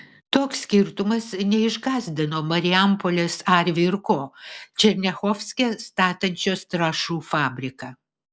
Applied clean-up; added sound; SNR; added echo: none; none; none; none.